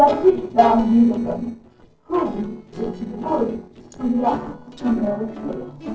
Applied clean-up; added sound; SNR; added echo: neural separator model SepFormer DNS4.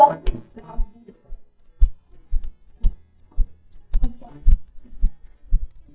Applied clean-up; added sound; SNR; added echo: neural mask model DeepFilterNet 3.